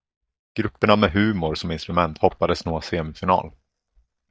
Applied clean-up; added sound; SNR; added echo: neural mask model DeepFilterNet 3.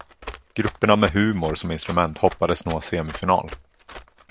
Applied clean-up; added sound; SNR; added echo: none; Run; 17 dB; none.